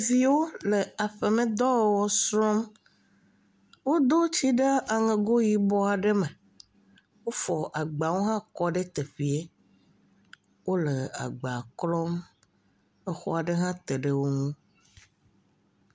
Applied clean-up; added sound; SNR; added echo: none; none; none; none.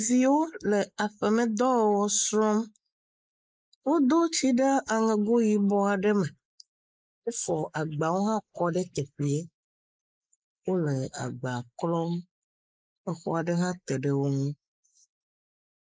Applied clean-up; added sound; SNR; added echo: neural mask model Resemble Enhance denoiser.